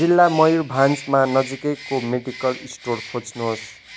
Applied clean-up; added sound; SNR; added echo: none; Bird; 17 dB; none.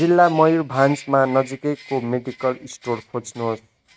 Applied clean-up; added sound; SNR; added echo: neural mask model RNNoise.